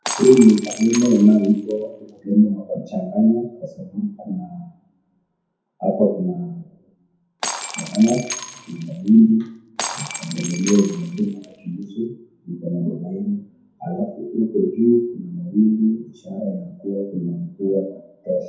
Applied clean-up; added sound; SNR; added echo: none; Shatter; 11 dB; reverberation time 0.6 s.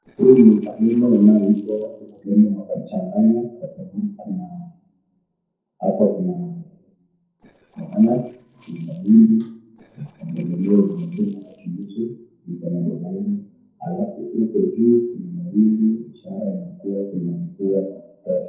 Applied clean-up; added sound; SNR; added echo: neural separator model SepFormer DNS4.